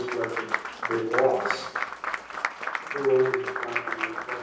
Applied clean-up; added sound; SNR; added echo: none; Applause; 3 dB; reverberation time 0.8 s.